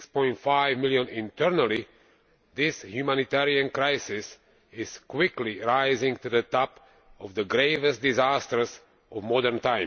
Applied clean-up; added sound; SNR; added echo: none; none; none; none.